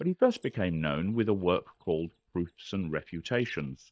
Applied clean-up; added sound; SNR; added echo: neural mask model DeepFilterNet 3.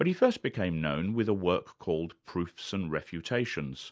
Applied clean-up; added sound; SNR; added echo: none; none; none; none.